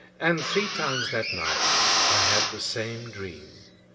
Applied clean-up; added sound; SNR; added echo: none; Drill; -4 dB; reverberation time 2.9 s.